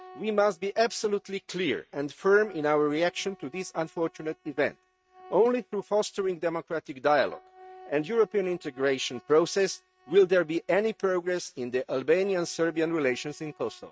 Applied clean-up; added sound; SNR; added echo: neural mask model RNNoise.